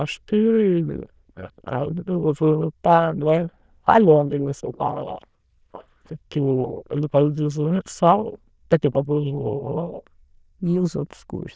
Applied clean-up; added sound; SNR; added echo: neural diffusion model UNIVERSE++.